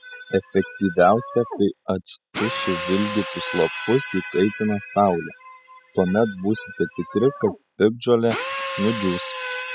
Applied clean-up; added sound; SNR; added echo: classical method spectral subtraction.